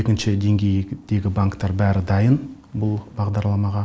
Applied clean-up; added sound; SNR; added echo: none; none; none; none.